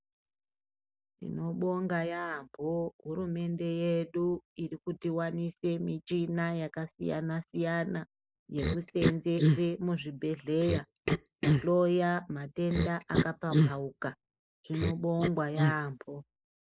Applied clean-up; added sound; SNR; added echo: neural mask model Resemble Enhance denoiser.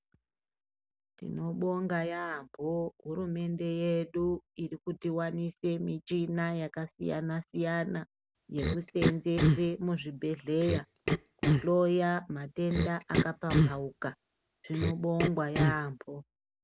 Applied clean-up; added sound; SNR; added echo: none; Cough; -1 dB; none.